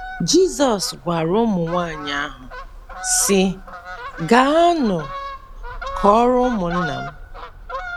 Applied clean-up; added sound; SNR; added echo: none; Fowl; 12 dB; none.